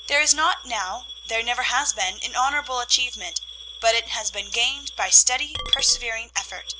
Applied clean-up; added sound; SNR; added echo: none; Coin (dropping) / Glass; 12 dB; none.